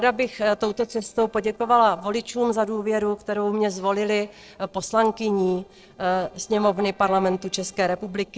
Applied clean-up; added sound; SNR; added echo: neural separator model SepFormer DNS4.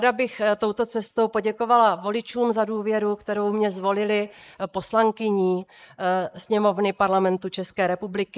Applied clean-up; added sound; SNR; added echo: neural mask model Resemble Enhance denoiser.